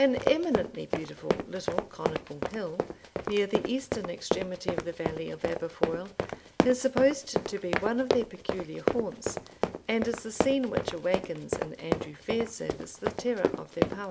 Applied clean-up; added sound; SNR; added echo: none; Run; 1 dB; none.